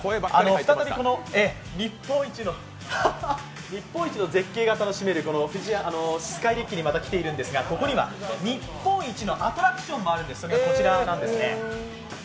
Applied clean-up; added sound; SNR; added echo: none; none; none; none.